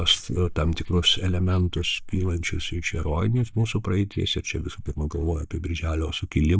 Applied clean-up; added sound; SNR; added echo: neural mask model DeepFilterNet 3.